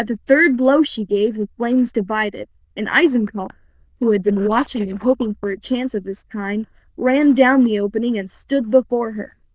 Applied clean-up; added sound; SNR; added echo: neural diffusion model UNIVERSE++.